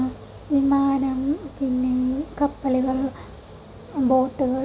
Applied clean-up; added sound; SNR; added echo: none; none; none; none.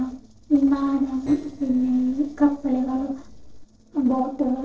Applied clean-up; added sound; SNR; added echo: neural separator model SepFormer DNS4.